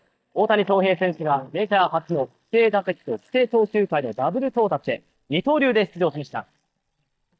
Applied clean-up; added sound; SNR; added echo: neural mask model DeepFilterNet 3.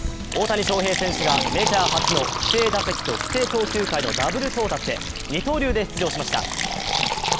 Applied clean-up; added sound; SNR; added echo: none; Fill (with liquid); 1 dB; none.